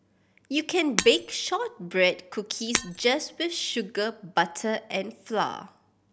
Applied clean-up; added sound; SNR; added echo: none; Shatter; 8 dB; none.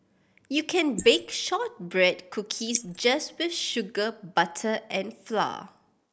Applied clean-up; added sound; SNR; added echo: neural mask model Resemble Enhance denoiser.